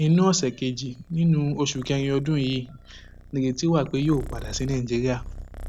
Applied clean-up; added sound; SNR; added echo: none; Purr; 16 dB; none.